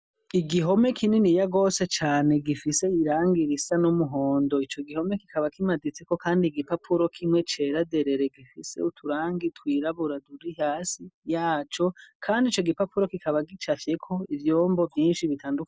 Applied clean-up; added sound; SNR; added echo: none; none; none; none.